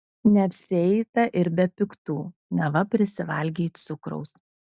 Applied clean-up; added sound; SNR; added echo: none; none; none; none.